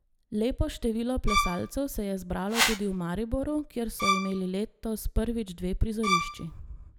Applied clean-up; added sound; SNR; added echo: none; Bowed string instrument + Whoosh, swoosh, swish; -1 dB; none.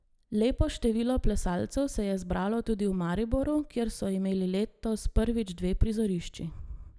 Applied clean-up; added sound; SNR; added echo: none; none; none; none.